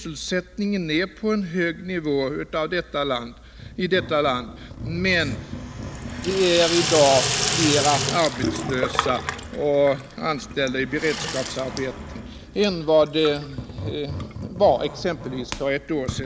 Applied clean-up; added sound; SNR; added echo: none; Sink (filling or washing) / Water tap, faucet; 6 dB; none.